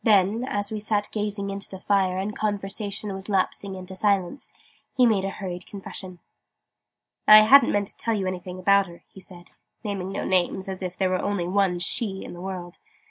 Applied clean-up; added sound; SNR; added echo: none; none; none; none.